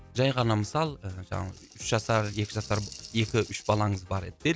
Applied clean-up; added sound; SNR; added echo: none; Rattle (instrument); 18 dB; none.